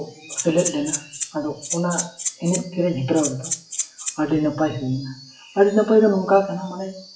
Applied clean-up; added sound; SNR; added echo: classical method WPE with log-MMSE.